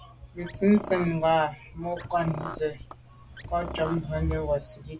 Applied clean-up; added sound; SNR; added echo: none; Car; 13 dB; none.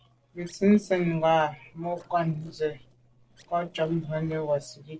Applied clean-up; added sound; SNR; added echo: neural separator model SepFormer DNS4.